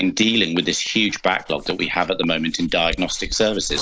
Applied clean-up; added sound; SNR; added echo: neural mask model Resemble Enhance denoiser.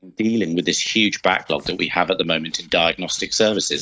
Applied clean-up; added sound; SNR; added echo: neural mask model DeepFilterNet 3.